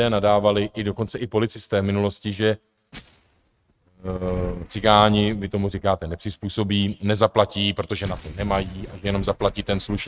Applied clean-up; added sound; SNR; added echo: neural mask model RNNoise.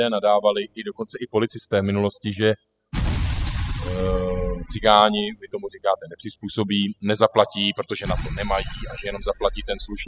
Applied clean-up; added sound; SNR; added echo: classical method spectral subtraction.